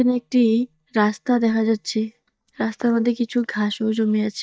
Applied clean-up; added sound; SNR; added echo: neural mask model DeepFilterNet 3.